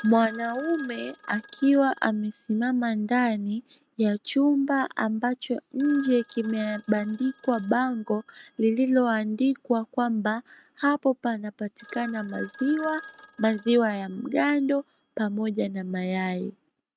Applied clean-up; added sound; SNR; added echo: neural mask model RNNoise.